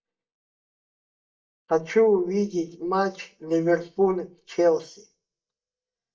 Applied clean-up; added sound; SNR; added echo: neural mask model DeepFilterNet 3.